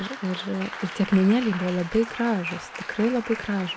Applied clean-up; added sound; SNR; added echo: none; Applause; 12 dB; none.